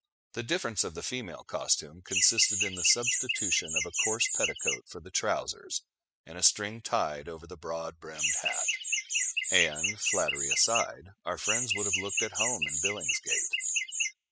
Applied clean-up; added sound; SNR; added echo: classical method spectral subtraction.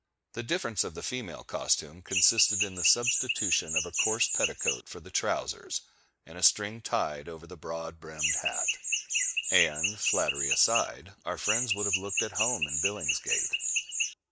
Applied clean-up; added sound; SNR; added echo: neural mask model Resemble Enhance denoiser.